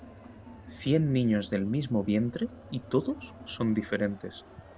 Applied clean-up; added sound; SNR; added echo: none; Crowd; 18 dB; none.